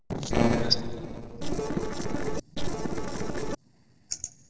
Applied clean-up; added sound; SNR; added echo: neural separator model SepFormer DNS4.